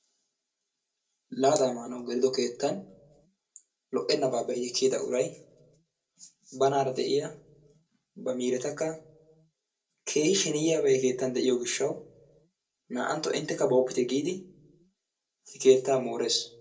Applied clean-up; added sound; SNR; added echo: none; none; none; reverberation time 0.2 s.